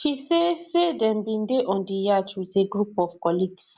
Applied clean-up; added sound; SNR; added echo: none; none; none; none.